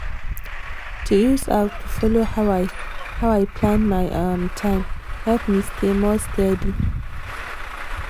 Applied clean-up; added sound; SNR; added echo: none; Truck; 5 dB; none.